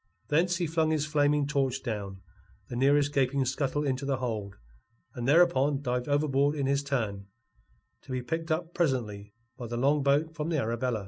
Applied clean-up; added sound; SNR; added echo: none; none; none; none.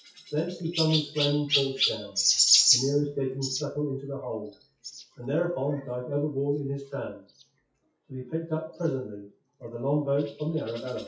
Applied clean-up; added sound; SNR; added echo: classical method WPE with log-MMSE.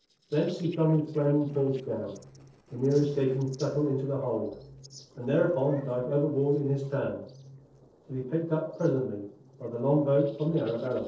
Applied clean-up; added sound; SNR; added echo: neural separator model SepFormer DNS4.